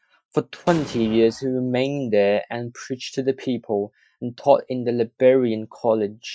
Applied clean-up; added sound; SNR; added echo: classical method Wiener filter.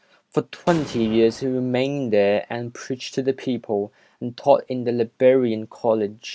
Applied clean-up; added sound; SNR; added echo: none; Explosion; 19 dB; none.